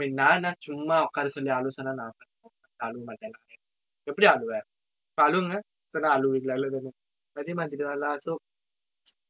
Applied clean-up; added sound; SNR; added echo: none; none; none; none.